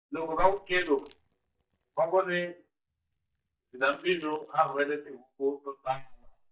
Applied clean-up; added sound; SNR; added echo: neural mask model DeepFilterNet 3.